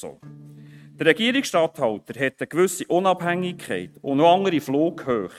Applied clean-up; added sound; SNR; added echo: neural mask model RNNoise.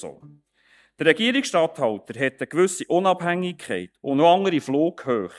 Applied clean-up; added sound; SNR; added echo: neural mask model DeepFilterNet 3.